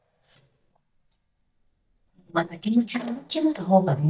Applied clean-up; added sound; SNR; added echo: neural mask model DeepFilterNet 3.